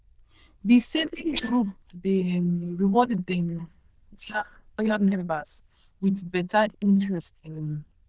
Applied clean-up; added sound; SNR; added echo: neural diffusion model UNIVERSE++.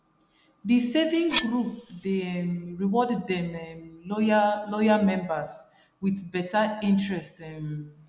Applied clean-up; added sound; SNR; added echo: none; Cutlery, silverware; -2 dB; none.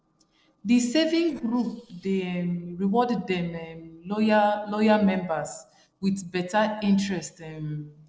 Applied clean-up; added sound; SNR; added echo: neural separator model SepFormer DNS4.